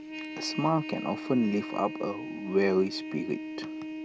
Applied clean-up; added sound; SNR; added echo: none; Trumpet; 8 dB; none.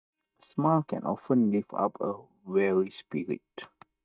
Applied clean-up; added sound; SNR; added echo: neural mask model DeepFilterNet 3.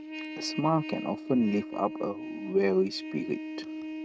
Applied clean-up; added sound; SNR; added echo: neural mask model RNNoise.